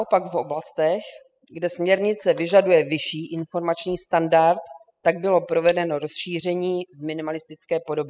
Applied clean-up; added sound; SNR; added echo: classical method spectral subtraction.